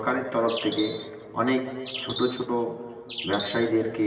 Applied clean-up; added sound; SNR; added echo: none; Bird; 10 dB; reverberation time 2.3 s.